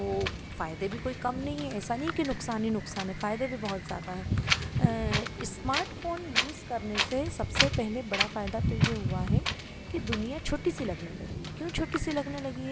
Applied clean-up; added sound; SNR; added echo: none; Wind; -1 dB; none.